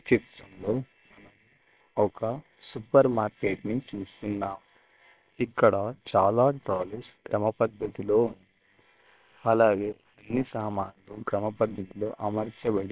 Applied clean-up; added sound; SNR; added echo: neural separator model SepFormer WHAM!.